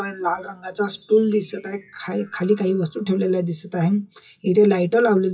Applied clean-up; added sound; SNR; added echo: classical method WPE with log-MMSE.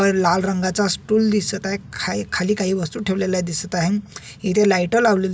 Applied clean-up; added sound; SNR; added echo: none; none; none; none.